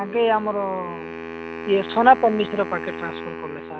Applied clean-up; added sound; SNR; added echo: none; Wind instrument, woodwind instrument; 11 dB; none.